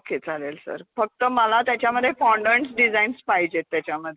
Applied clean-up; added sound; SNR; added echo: none; none; none; none.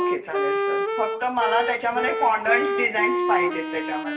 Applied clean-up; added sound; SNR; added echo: none; Wind instrument, woodwind instrument; 0 dB; reverberation time 0.8 s.